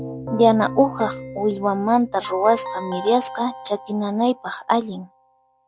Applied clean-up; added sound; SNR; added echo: none; Keyboard (musical); 12 dB; none.